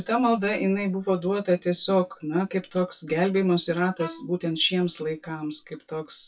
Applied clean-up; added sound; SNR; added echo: classical method WPE with log-MMSE.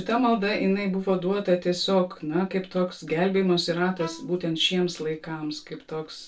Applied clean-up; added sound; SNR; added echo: none; Bowed string instrument; 19 dB; reverberation time 0.2 s.